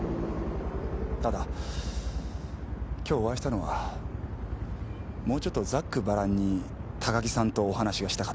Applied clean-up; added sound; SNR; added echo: none; none; none; none.